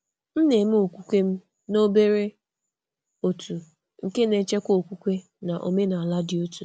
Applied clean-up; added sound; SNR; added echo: none; none; none; none.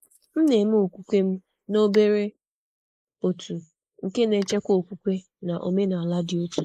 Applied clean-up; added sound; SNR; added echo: neural mask model Resemble Enhance denoiser.